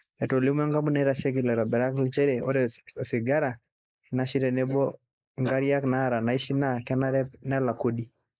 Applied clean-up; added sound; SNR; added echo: neural mask model Resemble Enhance denoiser.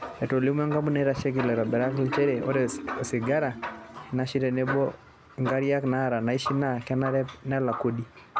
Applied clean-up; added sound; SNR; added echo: none; Marimba, xylophone; 17 dB; none.